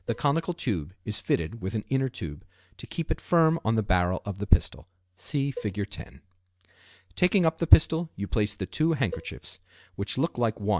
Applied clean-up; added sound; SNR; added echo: none; Cowbell; 18 dB; none.